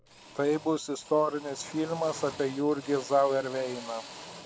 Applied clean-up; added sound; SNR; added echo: none; Drill; 16 dB; none.